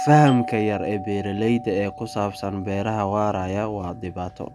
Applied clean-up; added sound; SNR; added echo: none; Doorbell; 12 dB; none.